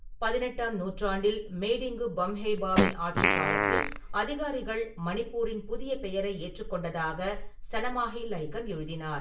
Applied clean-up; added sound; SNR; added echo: none; Fart; -2 dB; reverberation time 0.3 s.